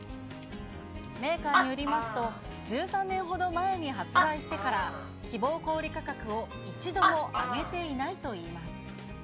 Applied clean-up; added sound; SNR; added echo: none; Animal; 2 dB; none.